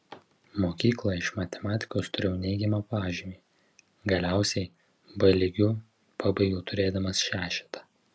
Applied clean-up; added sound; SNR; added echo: none; none; none; none.